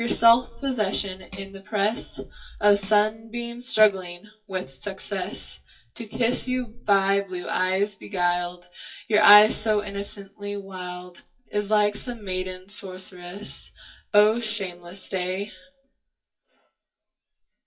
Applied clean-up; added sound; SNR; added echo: classical method WPE with log-MMSE.